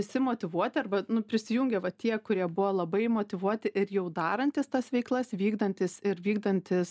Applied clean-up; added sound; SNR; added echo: none; none; none; none.